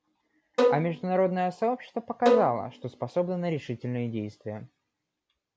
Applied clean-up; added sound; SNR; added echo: none; Bowed string instrument; 0 dB; none.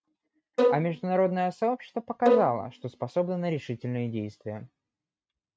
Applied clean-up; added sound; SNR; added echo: neural mask model RNNoise.